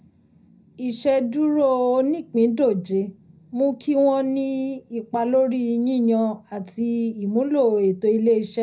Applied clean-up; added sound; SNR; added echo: none; none; none; reverberation time 0.4 s.